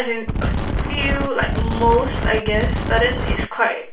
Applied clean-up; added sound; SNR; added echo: none; Wind; -1 dB; reverberation time 0.3 s.